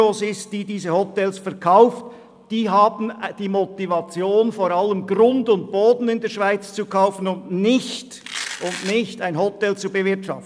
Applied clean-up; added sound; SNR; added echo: none; Domestic sounds, home sounds; 12 dB; none.